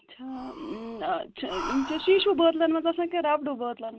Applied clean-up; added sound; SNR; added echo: none; Breathing; 16 dB; none.